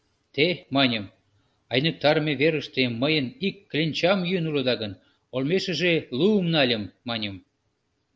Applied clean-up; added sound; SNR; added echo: none; none; none; none.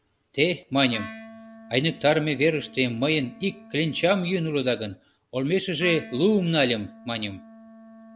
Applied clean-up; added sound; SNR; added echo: none; Wind instrument, woodwind instrument; 20 dB; none.